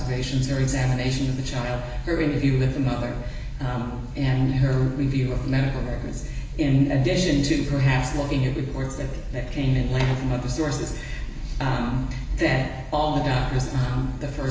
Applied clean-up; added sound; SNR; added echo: none; none; none; reverberation time 0.9 s.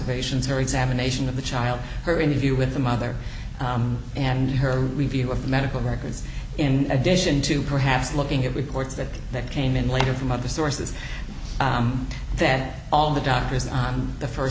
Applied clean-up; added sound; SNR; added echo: none; none; none; none.